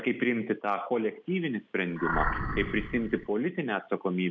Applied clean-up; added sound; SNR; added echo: none; Animal; 3 dB; none.